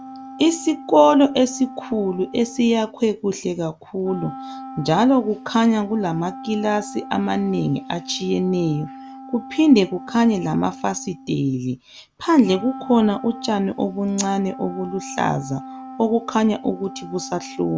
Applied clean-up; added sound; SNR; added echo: none; Wind instrument, woodwind instrument; 16 dB; none.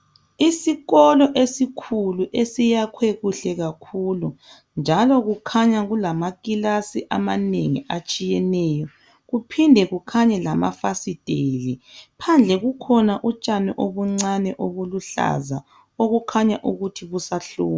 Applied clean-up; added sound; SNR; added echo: none; none; none; none.